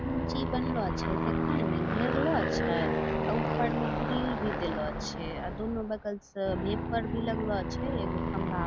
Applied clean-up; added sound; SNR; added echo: none; Aircraft; -3 dB; none.